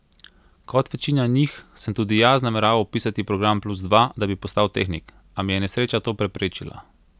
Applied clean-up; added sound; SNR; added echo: none; none; none; none.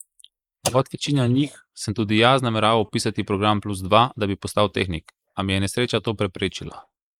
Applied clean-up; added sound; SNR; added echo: neural mask model Resemble Enhance denoiser.